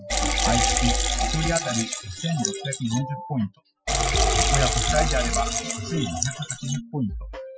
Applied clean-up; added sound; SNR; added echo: classical method Wiener filter.